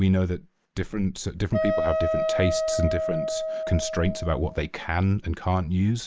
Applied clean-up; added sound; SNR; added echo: none; Wind instrument, woodwind instrument; 2 dB; none.